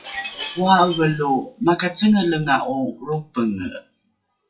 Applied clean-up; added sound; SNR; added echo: classical method WPE with log-MMSE.